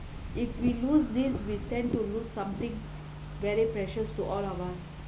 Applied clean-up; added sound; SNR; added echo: none; Fireworks / Ocean + Microwave oven; 7 dB; none.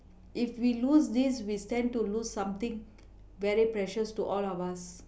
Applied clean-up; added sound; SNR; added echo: none; none; none; none.